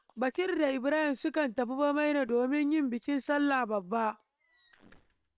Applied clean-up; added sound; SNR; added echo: neural separator model SepFormer WHAM!.